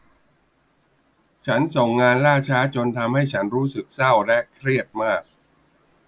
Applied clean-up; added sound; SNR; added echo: none; none; none; none.